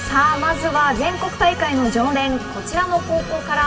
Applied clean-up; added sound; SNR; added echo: none; none; none; reverberation time 1.9 s.